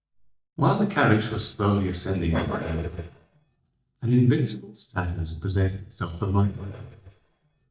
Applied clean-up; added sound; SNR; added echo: neural mask model DeepFilterNet 3.